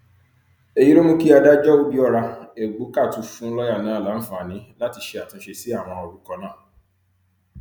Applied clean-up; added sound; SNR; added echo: none; none; none; none.